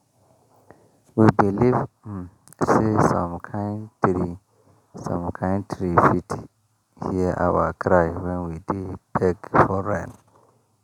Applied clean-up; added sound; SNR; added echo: none; none; none; none.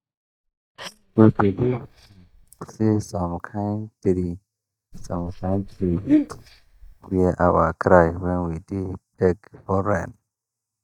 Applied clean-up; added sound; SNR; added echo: neural mask model DeepFilterNet 3.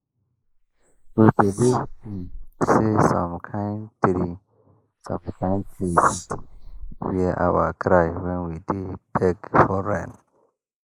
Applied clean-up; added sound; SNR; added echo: neural mask model Resemble Enhance denoiser.